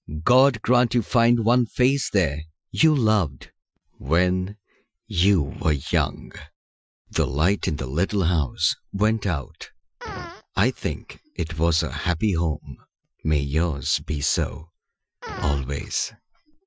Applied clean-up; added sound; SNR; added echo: classical method Wiener filter.